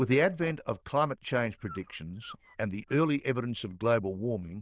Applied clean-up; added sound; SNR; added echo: neural diffusion model UNIVERSE++.